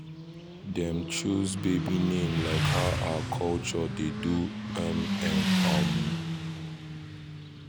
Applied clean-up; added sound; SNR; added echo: none; Motorcycle; 0 dB; none.